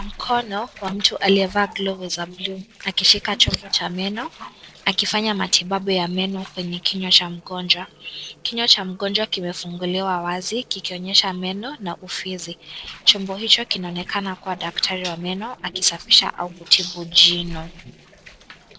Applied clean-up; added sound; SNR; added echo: neural separator model SepFormer DNS4.